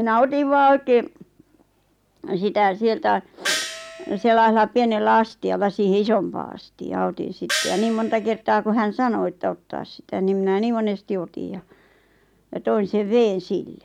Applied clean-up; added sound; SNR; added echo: none; Gong; 7 dB; none.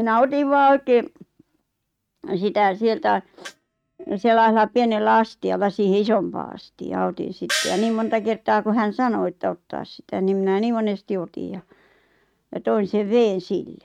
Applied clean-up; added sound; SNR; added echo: neural mask model RNNoise.